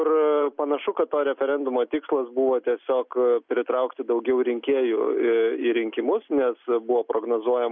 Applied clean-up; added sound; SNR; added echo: none; none; none; none.